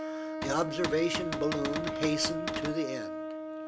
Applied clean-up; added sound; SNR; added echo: none; Cupboard open or close / Door + Wind instrument, woodwind instrument; 2 dB; none.